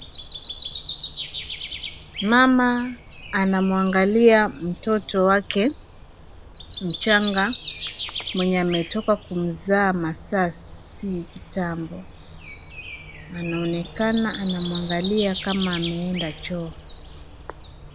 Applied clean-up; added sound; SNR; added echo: none; Breathing; 10 dB; none.